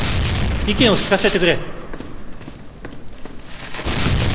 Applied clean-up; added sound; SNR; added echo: none; Gunshot, gunfire; 2 dB; none.